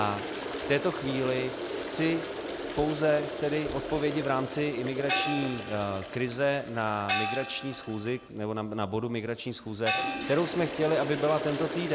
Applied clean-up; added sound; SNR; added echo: none; Toilet flush + Gong; 5 dB; none.